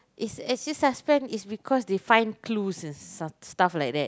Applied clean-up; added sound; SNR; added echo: none; none; none; none.